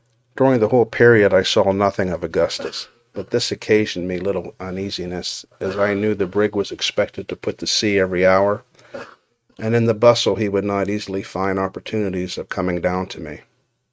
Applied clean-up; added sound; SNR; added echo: neural mask model RNNoise.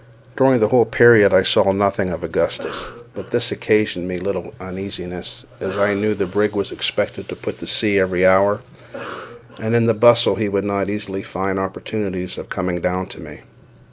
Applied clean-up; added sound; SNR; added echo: none; Cough; 18 dB; none.